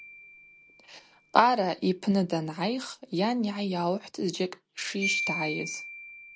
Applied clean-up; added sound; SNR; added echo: none; Marimba, xylophone; 11 dB; none.